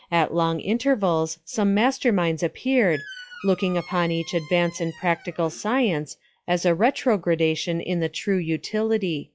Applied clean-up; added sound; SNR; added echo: classical method log-MMSE.